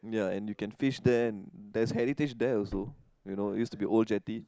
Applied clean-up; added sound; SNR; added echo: neural mask model Resemble Enhance denoiser.